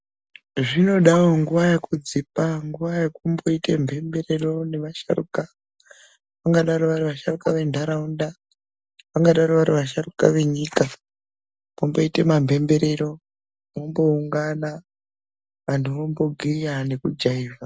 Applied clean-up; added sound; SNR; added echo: none; none; none; none.